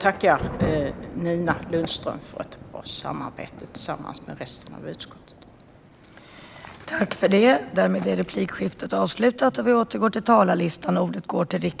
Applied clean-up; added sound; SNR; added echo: none; Thunder / Rain; 14 dB; none.